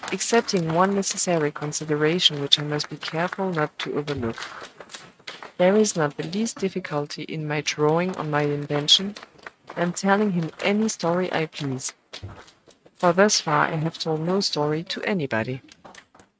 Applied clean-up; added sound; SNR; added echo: neural mask model RNNoise.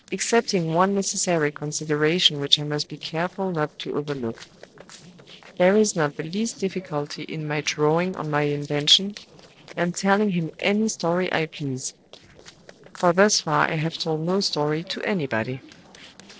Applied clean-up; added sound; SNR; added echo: neural separator model SepFormer DNS4.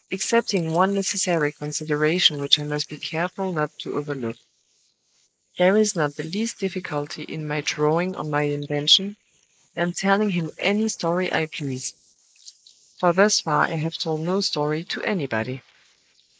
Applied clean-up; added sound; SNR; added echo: neural mask model Resemble Enhance denoiser.